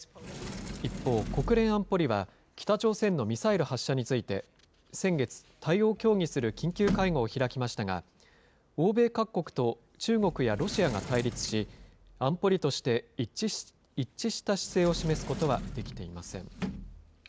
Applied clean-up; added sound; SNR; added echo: none; Sliding door; 12 dB; none.